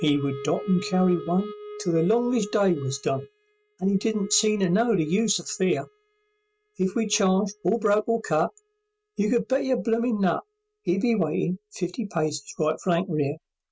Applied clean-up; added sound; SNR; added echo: neural mask model RNNoise.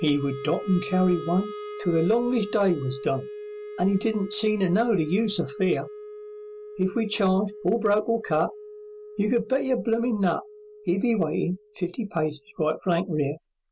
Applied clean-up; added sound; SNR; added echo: none; Wind instrument, woodwind instrument; 14 dB; none.